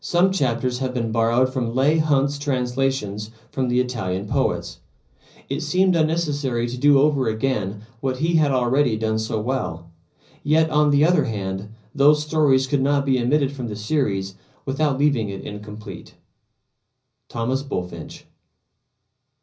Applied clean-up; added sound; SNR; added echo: none; none; none; reverberation time 0.5 s.